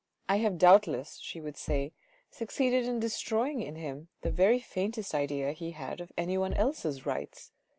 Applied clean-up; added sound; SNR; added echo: none; Bass drum; 5 dB; none.